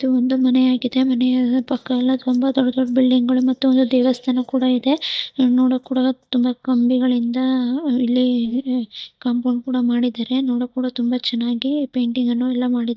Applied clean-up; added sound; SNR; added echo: neural mask model DeepFilterNet 3.